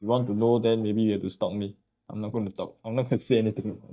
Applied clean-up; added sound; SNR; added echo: neural mask model DeepFilterNet 3.